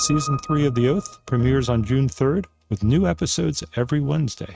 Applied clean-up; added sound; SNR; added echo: neural mask model RNNoise.